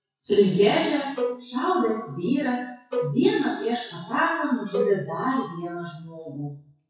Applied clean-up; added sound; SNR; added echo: classical method WPE with log-MMSE.